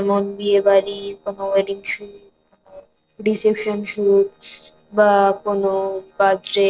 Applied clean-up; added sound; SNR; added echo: neural separator model SepFormer DNS4.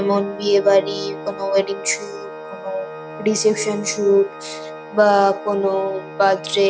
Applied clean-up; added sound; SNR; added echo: none; Organ; 13 dB; none.